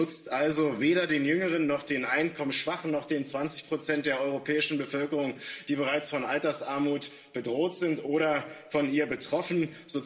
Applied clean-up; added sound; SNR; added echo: none; none; none; reverberation time 1.3 s.